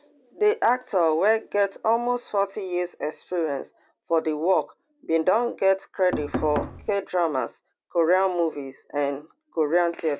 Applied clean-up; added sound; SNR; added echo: none; Knock; 6 dB; none.